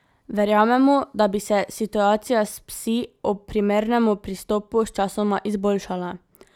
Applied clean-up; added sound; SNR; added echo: none; none; none; none.